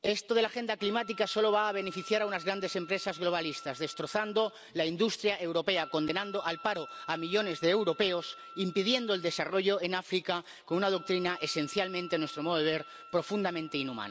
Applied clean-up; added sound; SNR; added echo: none; Wind instrument, woodwind instrument; 18 dB; none.